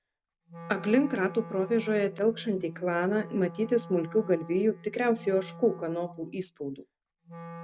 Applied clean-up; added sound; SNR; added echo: none; Wind instrument, woodwind instrument; 16 dB; none.